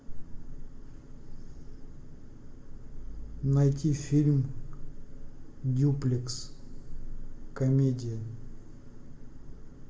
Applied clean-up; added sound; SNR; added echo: none; none; none; reverberation time 0.6 s.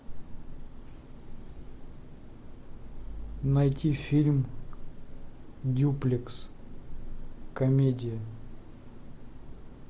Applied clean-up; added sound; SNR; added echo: none; none; none; none.